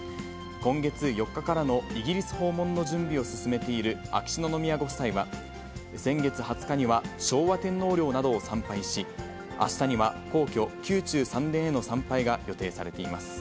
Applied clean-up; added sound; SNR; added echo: none; none; none; none.